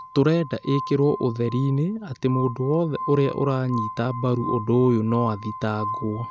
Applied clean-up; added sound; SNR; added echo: none; Glass; 11 dB; none.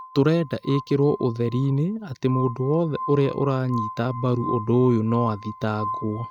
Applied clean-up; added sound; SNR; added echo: neural mask model RNNoise.